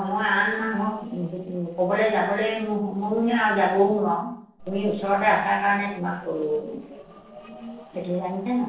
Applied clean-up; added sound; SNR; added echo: neural separator model SepFormer DNS4.